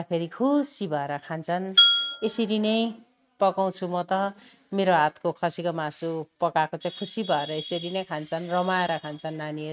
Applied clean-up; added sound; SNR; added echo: neural mask model RNNoise.